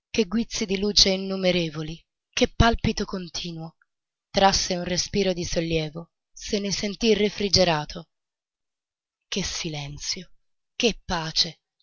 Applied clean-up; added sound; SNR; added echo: none; none; none; none.